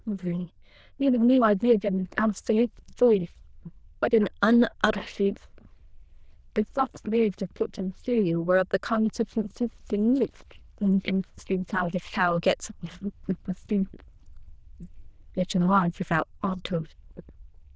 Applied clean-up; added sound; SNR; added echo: neural diffusion model UNIVERSE++.